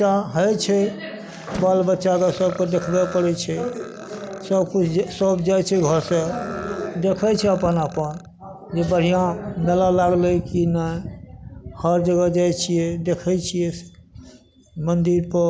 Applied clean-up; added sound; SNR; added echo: none; Burping, eructation + Tools; 17 dB; none.